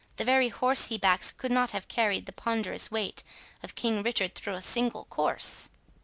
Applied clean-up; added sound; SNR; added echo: none; none; none; none.